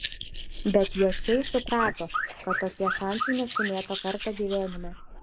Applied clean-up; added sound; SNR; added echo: neural mask model Resemble Enhance denoiser.